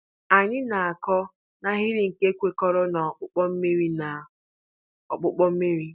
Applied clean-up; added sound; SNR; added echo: none; none; none; none.